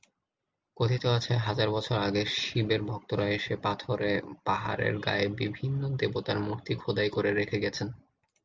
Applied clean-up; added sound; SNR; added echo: none; none; none; none.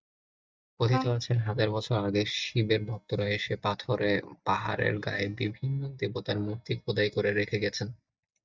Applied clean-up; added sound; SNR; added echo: neural mask model DeepFilterNet 3.